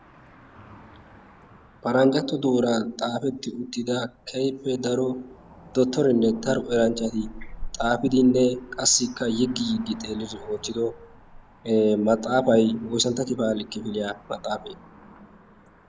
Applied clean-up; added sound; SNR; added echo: none; Cricket / Motor vehicle (road); 19 dB; none.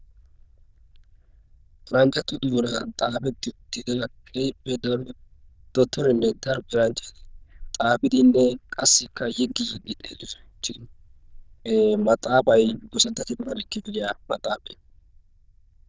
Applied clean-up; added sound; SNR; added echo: neural diffusion model UNIVERSE++.